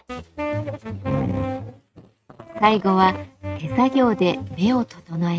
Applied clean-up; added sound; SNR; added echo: neural mask model RNNoise.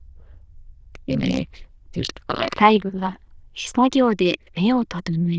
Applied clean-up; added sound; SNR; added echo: neural diffusion model UNIVERSE++.